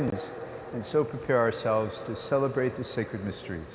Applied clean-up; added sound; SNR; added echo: none; none; none; none.